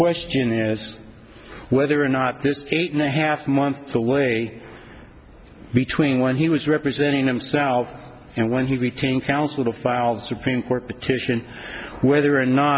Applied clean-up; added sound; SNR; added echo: none; none; none; none.